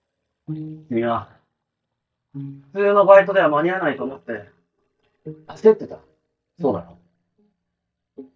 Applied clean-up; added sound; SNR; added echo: neural mask model DeepFilterNet 3.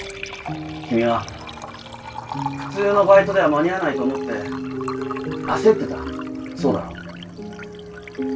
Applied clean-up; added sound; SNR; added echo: none; Liquid; 14 dB; reverberation time 0.2 s.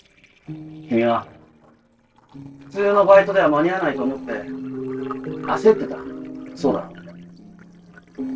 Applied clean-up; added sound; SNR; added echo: neural separator model SepFormer DNS4.